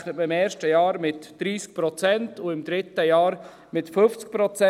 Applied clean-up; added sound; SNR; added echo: none; none; none; none.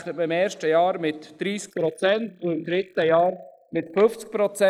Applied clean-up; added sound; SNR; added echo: neural mask model Resemble Enhance denoiser.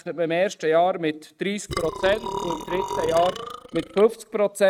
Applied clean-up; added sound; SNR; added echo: neural mask model RNNoise.